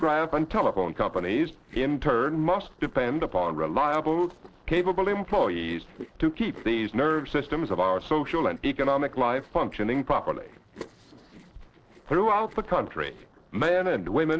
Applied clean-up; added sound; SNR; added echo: neural separator model SepFormer DNS4.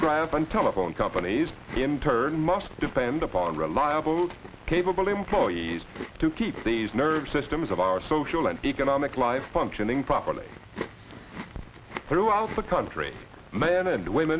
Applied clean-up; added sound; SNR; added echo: none; Chewing, mastication; 16 dB; none.